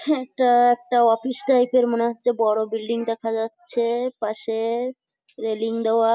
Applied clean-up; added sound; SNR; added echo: none; none; none; none.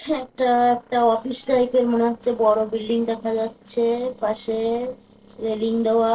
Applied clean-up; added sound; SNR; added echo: neural separator model SepFormer DNS4.